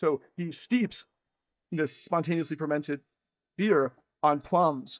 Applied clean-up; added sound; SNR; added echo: neural mask model DeepFilterNet 3.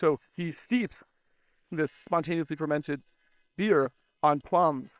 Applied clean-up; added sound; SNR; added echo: neural separator model SepFormer WHAM!.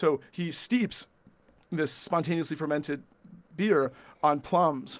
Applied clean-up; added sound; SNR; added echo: none; none; none; none.